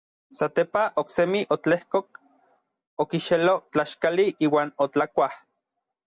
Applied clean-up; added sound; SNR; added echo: none; none; none; none.